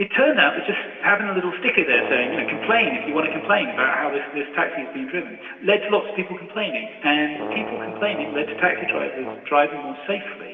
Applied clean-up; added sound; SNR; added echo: none; Brass instrument; 11 dB; reverberation time 2.6 s.